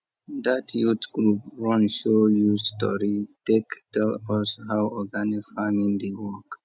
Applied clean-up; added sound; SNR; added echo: none; none; none; none.